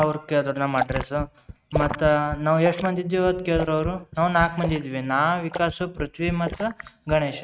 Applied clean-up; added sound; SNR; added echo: neural mask model RNNoise.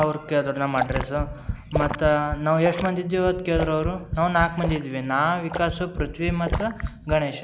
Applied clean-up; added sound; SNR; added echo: none; Liquid + Tap; 7 dB; none.